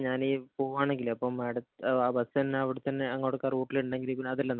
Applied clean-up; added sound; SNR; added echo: none; none; none; none.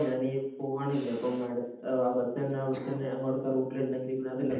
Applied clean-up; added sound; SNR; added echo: none; Cough; 20 dB; reverberation time 0.8 s.